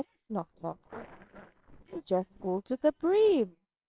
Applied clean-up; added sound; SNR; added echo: neural separator model SepFormer WHAMR!.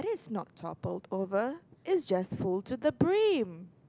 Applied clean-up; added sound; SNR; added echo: none; none; none; none.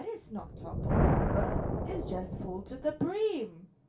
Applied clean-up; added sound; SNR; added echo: none; Thunder; -4 dB; reverberation time 0.3 s.